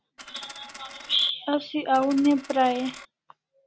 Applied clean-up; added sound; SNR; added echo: none; Coin (dropping); 17 dB; none.